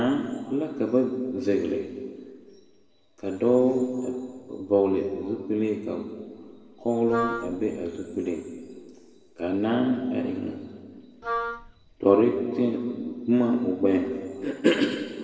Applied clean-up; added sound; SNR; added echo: none; Wind instrument, woodwind instrument; 7 dB; reverberation time 1.8 s.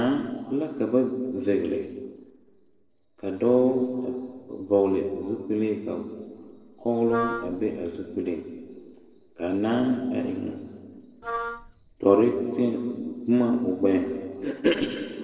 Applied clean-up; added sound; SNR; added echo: neural separator model SepFormer DNS4.